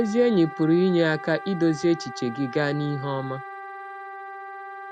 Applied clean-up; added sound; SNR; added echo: none; Wind instrument, woodwind instrument; 13 dB; none.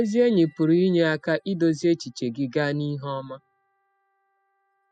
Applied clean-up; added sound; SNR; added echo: classical method spectral subtraction.